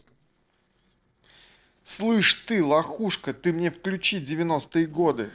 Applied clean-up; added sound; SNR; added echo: neural separator model SepFormer DNS4.